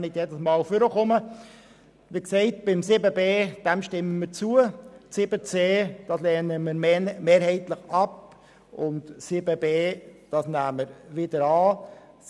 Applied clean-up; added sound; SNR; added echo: none; none; none; none.